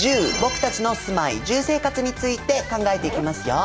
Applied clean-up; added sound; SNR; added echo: none; Zipper (clothing); 15 dB; none.